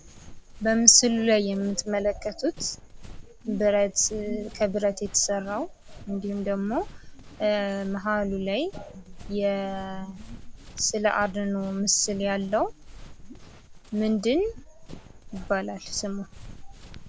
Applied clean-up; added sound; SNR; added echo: none; Run; 15 dB; none.